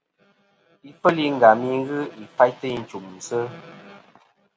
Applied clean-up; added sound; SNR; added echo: none; none; none; none.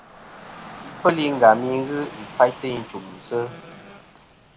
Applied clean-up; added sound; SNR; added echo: none; Rain / Dog; 18 dB; none.